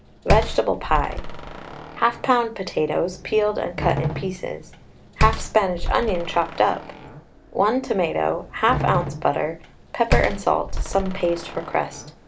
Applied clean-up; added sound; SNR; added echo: none; Slam; 5 dB; none.